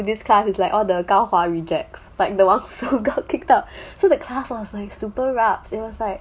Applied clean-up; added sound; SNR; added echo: none; none; none; none.